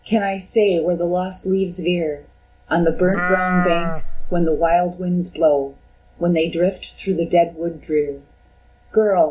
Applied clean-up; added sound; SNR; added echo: none; Livestock, farm animals, working animals; 1 dB; none.